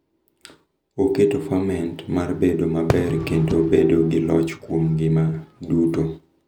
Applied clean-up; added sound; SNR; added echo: none; Fireworks; 11 dB; none.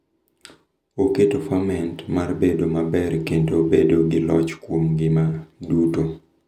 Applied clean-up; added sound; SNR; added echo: none; none; none; none.